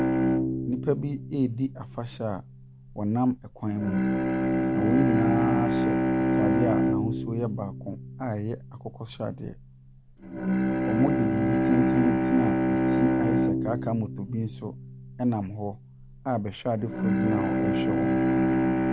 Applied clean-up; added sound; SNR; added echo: none; Bowed string instrument; -4 dB; none.